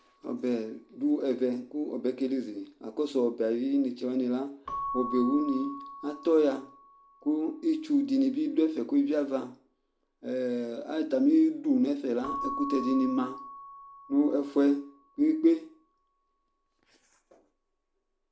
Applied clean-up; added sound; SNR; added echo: none; Keyboard (musical) / Bell; 15 dB; none.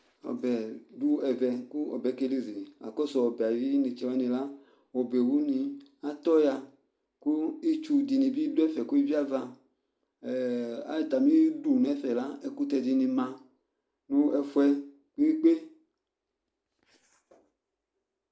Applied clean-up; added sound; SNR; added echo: none; none; none; none.